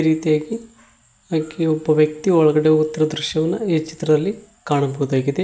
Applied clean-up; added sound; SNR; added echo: none; none; none; none.